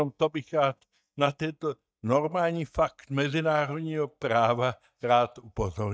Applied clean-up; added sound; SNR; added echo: neural mask model DeepFilterNet 3.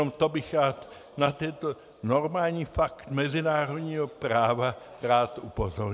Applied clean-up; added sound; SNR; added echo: none; none; none; none.